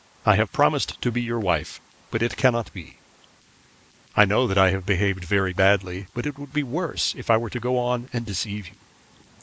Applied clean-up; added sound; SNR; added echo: neural mask model Resemble Enhance denoiser.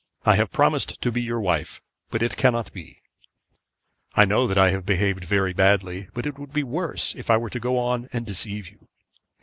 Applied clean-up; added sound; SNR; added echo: none; none; none; none.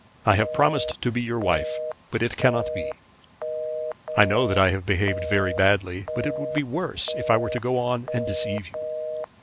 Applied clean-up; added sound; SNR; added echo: none; Telephone; 6 dB; none.